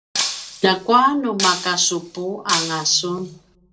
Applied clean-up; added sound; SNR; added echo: none; Shatter; 7 dB; reverberation time 0.2 s.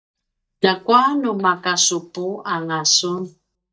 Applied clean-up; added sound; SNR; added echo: neural mask model DeepFilterNet 3.